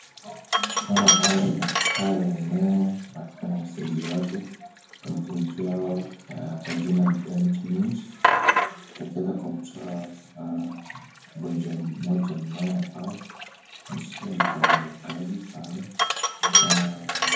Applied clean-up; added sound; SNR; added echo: none; Sink (filling or washing); 0 dB; reverberation time 0.9 s.